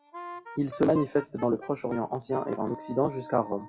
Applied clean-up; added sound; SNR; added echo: classical method WPE with log-MMSE.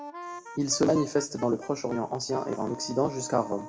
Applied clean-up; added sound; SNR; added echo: none; Wind instrument, woodwind instrument; 14 dB; reverberation time 1.4 s.